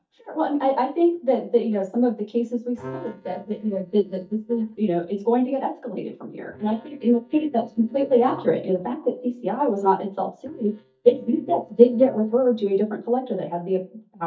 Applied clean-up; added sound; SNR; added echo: neural mask model DeepFilterNet 3.